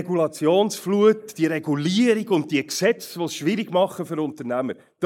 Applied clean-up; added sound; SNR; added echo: neural mask model Resemble Enhance denoiser.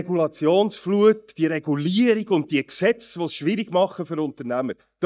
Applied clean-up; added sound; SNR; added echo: neural mask model DeepFilterNet 3.